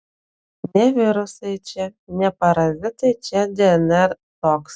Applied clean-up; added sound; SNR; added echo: none; none; none; none.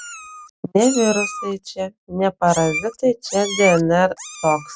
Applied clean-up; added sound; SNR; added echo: none; Meow; 10 dB; none.